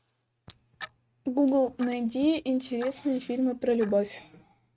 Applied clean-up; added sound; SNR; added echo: neural mask model RNNoise.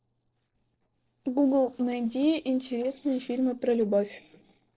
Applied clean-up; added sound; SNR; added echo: neural separator model SepFormer DNS4.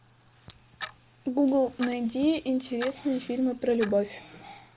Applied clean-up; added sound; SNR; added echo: none; Clock; 18 dB; none.